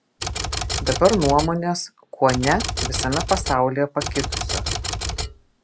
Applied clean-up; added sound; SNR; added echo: none; Typewriter; 4 dB; none.